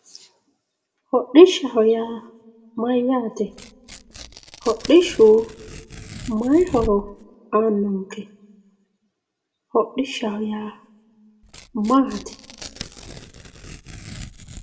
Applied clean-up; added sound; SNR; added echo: none; Tearing; 19 dB; reverberation time 0.7 s.